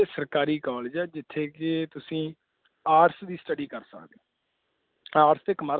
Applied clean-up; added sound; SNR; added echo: none; none; none; none.